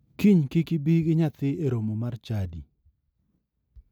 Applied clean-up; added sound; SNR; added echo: none; none; none; none.